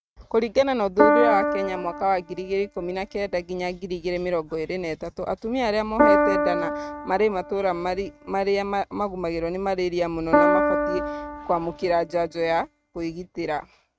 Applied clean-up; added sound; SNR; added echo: neural mask model RNNoise.